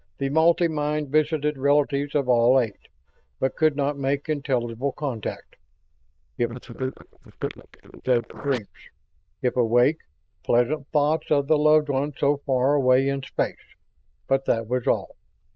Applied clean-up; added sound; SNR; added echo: neural diffusion model UNIVERSE++.